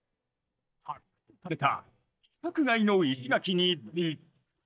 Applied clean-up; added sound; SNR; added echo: neural mask model DeepFilterNet 3.